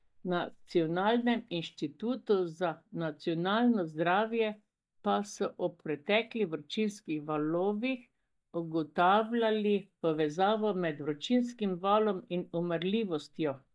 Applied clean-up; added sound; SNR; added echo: neural mask model DeepFilterNet 3.